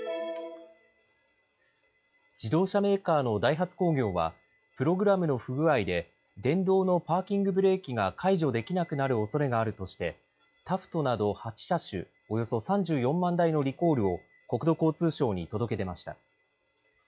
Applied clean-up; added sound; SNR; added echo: classical method log-MMSE.